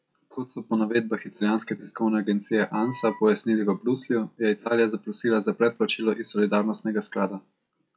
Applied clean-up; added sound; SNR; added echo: classical method log-MMSE.